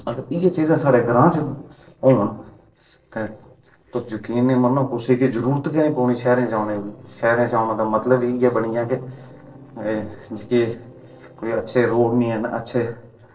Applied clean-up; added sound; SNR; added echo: neural separator model SepFormer DNS4.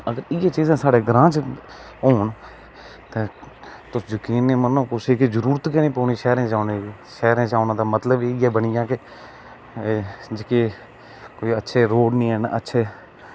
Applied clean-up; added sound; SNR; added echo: none; none; none; none.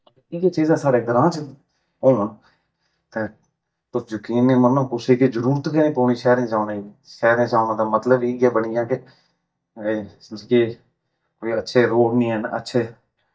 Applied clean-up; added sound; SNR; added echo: neural mask model DeepFilterNet 3.